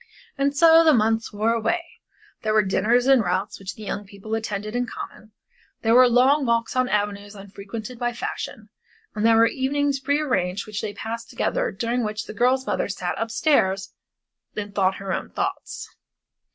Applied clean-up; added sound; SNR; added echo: none; none; none; none.